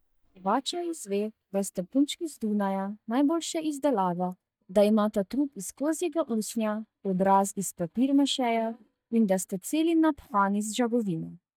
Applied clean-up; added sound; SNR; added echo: neural mask model DeepFilterNet 3.